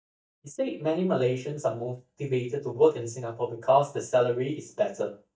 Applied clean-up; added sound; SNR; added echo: neural mask model DeepFilterNet 3.